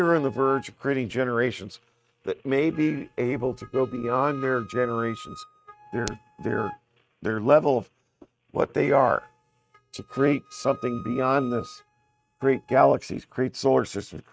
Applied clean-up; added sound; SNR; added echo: neural mask model RNNoise.